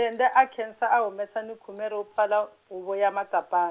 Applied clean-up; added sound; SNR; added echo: none; none; none; none.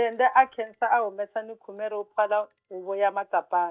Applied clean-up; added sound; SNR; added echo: neural mask model DeepFilterNet 3.